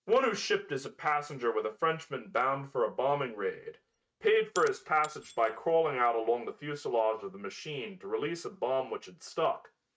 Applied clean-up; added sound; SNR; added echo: neural mask model RNNoise.